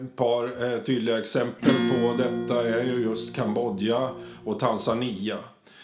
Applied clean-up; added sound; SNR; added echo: none; Acoustic guitar / Strum; 4 dB; reverberation time 0.4 s.